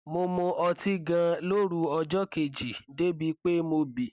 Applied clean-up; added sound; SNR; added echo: none; none; none; none.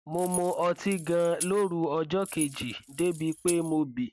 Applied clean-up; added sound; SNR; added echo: none; Keys jangling; 10 dB; none.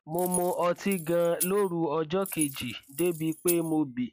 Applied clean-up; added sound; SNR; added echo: classical method log-MMSE.